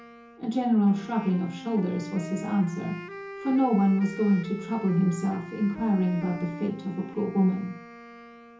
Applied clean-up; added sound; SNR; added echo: none; Wind instrument, woodwind instrument; 15 dB; reverberation time 0.7 s.